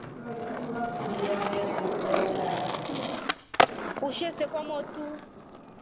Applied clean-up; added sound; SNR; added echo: none; Skateboard; -2 dB; none.